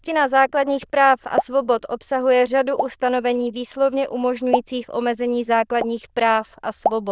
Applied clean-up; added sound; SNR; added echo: neural diffusion model UNIVERSE++.